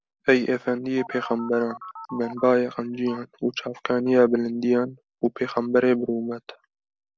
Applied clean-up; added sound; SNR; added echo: none; Telephone; 16 dB; none.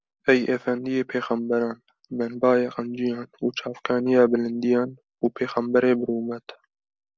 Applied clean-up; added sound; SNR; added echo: none; none; none; none.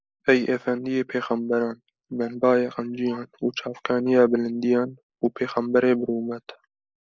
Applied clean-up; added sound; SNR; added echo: neural mask model Resemble Enhance denoiser.